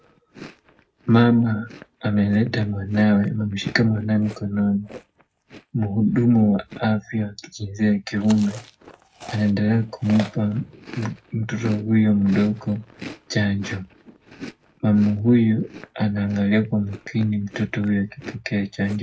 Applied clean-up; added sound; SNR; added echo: none; Chewing, mastication; 19 dB; reverberation time 0.4 s.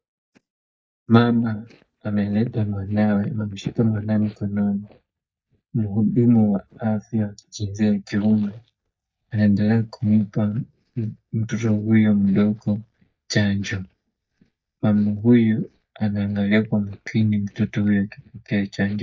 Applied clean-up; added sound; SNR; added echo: neural mask model DeepFilterNet 3.